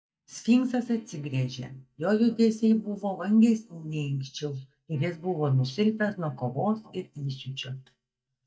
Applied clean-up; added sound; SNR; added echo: neural mask model DeepFilterNet 3.